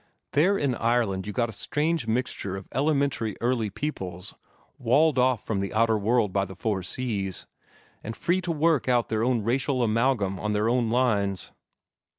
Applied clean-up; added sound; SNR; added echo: none; none; none; none.